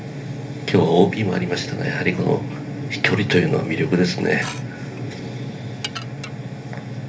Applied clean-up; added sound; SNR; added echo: none; Dishes, pots, and pans / Glass; 16 dB; reverberation time 0.3 s.